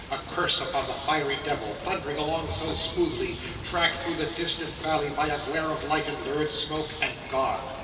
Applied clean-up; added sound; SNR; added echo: none; Bird; 10 dB; reverberation time 2.5 s.